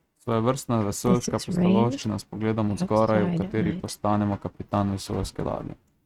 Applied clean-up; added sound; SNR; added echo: neural mask model RNNoise.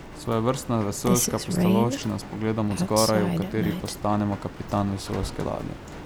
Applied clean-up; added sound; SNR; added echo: none; Rain; 3 dB; none.